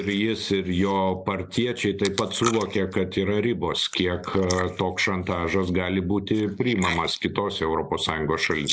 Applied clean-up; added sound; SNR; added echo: neural mask model Resemble Enhance denoiser.